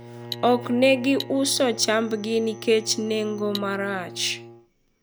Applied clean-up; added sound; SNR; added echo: none; Cutlery, silverware + Bowed string instrument; 14 dB; none.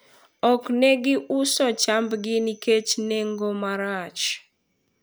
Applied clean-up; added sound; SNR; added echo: none; none; none; none.